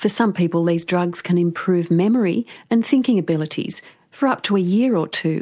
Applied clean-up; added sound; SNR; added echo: none; none; none; none.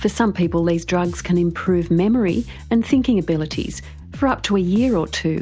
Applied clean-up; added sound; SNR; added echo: none; Bass guitar; 15 dB; none.